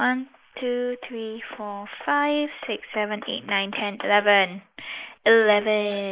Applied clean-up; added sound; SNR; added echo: neural mask model Resemble Enhance denoiser.